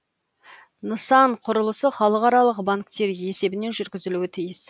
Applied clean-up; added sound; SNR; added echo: none; none; none; none.